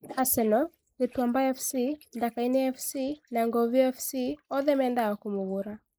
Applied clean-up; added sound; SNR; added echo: neural mask model Resemble Enhance denoiser.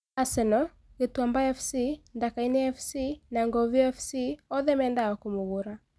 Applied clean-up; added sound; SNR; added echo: none; none; none; none.